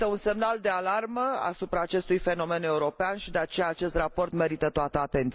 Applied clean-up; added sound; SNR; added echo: none; none; none; none.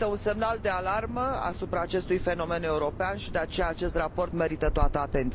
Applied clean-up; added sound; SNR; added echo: none; Bird vocalization, bird call, bird song; 5 dB; none.